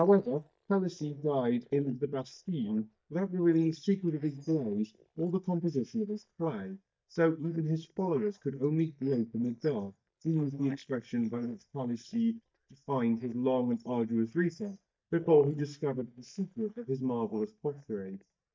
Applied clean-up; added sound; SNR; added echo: neural mask model DeepFilterNet 3.